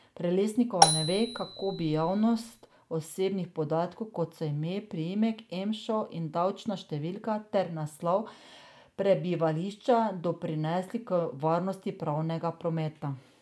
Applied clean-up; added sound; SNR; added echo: none; Marimba, xylophone; 0 dB; none.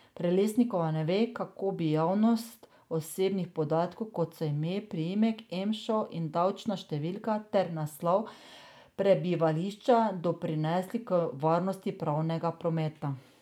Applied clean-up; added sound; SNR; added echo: none; none; none; none.